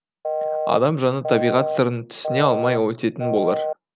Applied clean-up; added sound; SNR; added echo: none; Telephone; 4 dB; none.